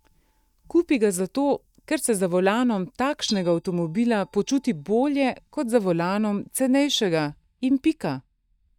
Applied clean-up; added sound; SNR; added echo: neural mask model DeepFilterNet 3.